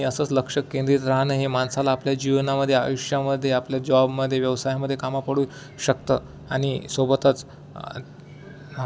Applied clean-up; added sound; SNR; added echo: none; none; none; none.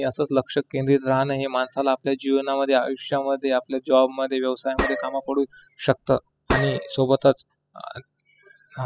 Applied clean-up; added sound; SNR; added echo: classical method spectral subtraction.